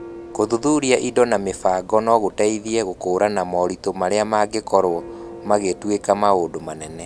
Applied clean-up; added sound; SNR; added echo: none; Church bell; 19 dB; none.